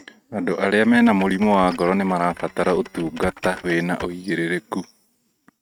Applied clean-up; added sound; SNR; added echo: neural mask model RNNoise.